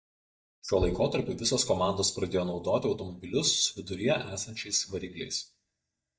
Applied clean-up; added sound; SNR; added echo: neural mask model DeepFilterNet 3.